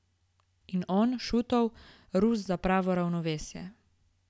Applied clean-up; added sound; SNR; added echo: none; none; none; none.